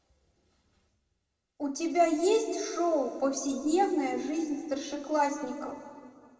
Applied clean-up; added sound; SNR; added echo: none; none; none; reverberation time 1.8 s.